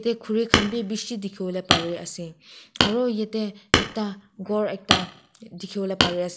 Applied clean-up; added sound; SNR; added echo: none; Hammer; -1 dB; none.